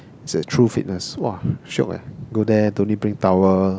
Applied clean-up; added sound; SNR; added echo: none; none; none; none.